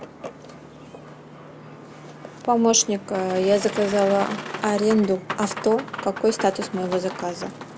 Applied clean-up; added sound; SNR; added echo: none; Boat, Water vehicle; 12 dB; none.